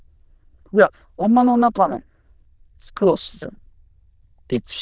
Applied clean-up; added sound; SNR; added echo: neural diffusion model UNIVERSE++.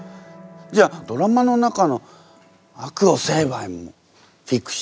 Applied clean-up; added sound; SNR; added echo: none; none; none; none.